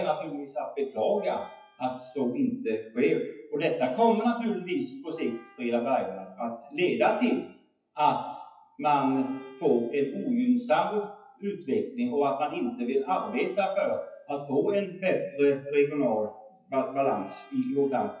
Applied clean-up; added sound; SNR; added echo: classical method WPE with log-MMSE.